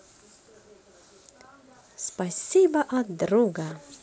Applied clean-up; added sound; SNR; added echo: none; none; none; none.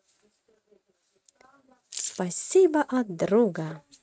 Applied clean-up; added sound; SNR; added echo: neural mask model RNNoise.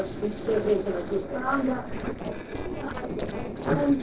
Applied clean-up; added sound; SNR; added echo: neural separator model SepFormer DNS4.